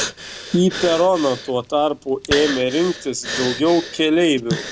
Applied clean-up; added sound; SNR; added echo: none; Breathing; 10 dB; none.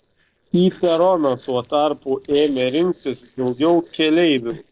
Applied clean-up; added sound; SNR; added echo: neural separator model SepFormer DNS4.